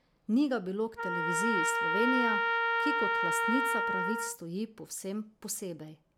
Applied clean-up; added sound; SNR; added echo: none; Trumpet; -2 dB; none.